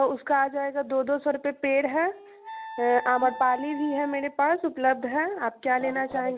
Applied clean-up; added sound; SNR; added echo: none; Wind instrument, woodwind instrument; 16 dB; none.